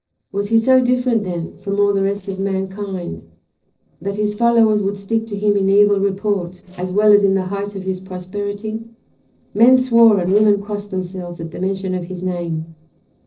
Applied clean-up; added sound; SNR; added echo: neural separator model SepFormer DNS4.